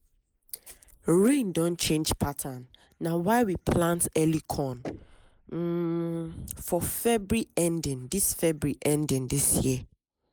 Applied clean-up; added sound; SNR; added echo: neural mask model Resemble Enhance denoiser.